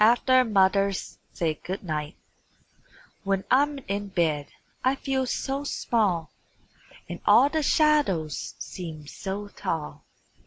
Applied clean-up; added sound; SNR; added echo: none; none; none; none.